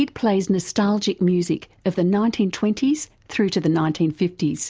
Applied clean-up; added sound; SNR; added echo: none; none; none; none.